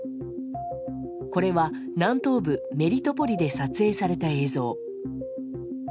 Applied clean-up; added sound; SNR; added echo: none; none; none; none.